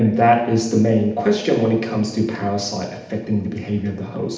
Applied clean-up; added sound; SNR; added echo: none; none; none; reverberation time 0.8 s.